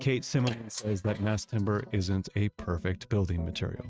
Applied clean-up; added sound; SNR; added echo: neural mask model RNNoise.